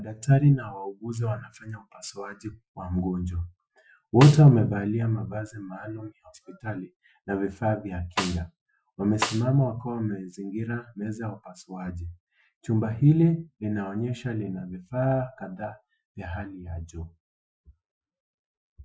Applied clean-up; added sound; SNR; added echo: classical method Wiener filter.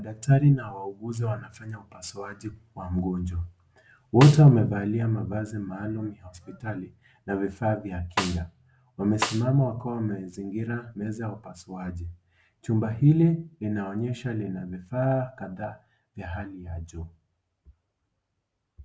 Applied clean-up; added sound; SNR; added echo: none; Snare drum; 6 dB; none.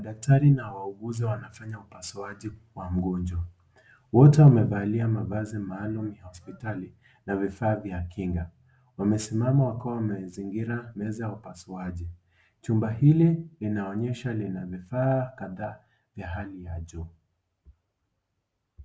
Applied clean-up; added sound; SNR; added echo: none; none; none; none.